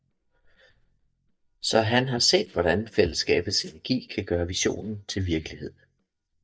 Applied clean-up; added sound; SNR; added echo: neural mask model DeepFilterNet 3.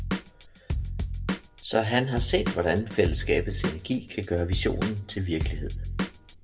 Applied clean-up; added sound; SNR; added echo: none; Drum / Drum kit; 4 dB; reverberation time 0.7 s.